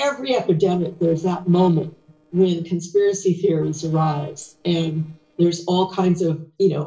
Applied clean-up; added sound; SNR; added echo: neural separator model SepFormer DNS4.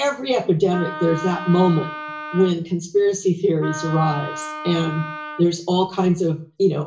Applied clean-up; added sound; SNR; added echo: none; Wind instrument, woodwind instrument; 11 dB; reverberation time 0.4 s.